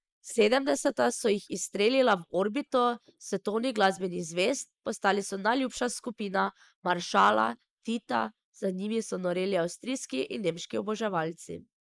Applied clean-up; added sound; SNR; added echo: neural mask model Resemble Enhance denoiser.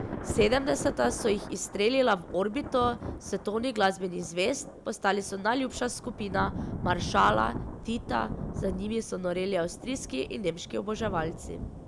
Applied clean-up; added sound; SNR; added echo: none; Thunder / Rain; 9 dB; none.